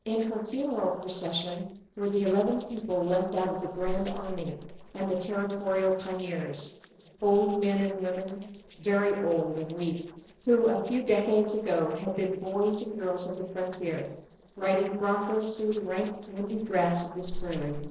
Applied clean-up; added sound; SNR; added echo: neural separator model SepFormer DNS4.